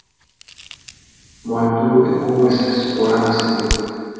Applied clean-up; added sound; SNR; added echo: none; Crack; 13 dB; reverberation time 2.1 s.